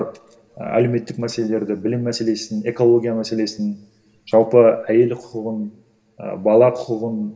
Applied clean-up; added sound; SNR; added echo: none; none; none; reverberation time 1.1 s.